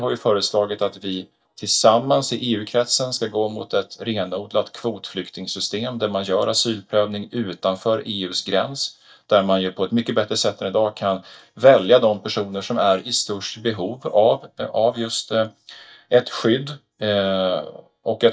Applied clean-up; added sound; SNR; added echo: neural mask model DeepFilterNet 3.